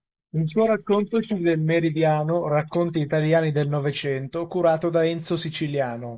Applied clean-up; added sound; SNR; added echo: neural mask model Resemble Enhance denoiser.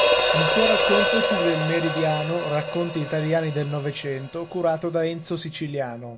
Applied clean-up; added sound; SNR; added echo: none; Hi-hat; 0 dB; none.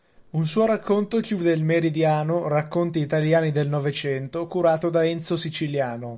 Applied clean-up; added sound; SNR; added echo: none; none; none; none.